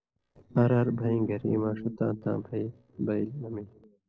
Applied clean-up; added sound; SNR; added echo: neural separator model SepFormer DNS4.